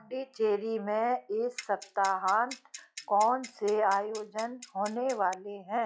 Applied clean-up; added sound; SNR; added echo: classical method log-MMSE.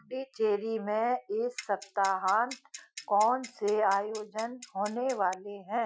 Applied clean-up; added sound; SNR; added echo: classical method Wiener filter.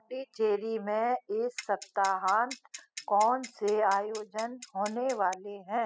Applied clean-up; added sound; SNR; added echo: classical method spectral subtraction.